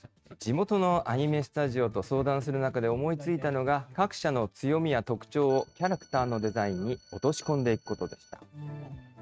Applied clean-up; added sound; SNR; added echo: neural mask model RNNoise.